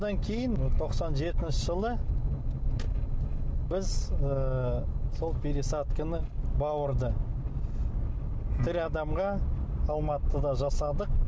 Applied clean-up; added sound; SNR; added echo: none; none; none; none.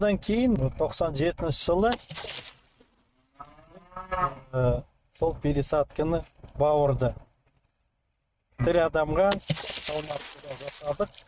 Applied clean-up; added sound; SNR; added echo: neural mask model RNNoise.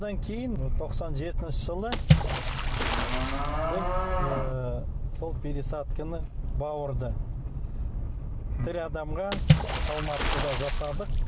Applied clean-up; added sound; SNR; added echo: none; Water / Splash, splatter + Livestock, farm animals, working animals; 2 dB; none.